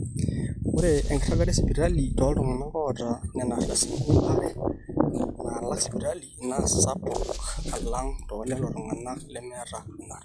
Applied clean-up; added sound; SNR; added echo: classical method log-MMSE.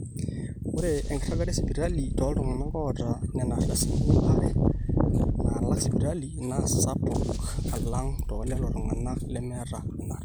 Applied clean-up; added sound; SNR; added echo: none; Boom; 5 dB; none.